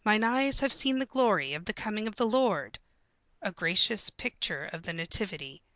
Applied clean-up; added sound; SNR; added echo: none; none; none; none.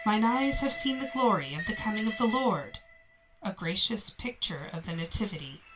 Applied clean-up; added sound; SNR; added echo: none; Train; 12 dB; reverberation time 0.2 s.